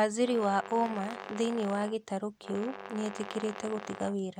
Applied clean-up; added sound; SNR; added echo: none; Brass instrument; 12 dB; none.